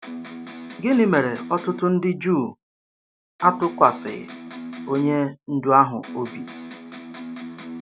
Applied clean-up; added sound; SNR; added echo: none; Electric guitar; 12 dB; none.